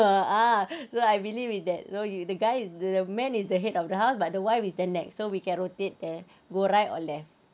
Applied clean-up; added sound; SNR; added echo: none; none; none; none.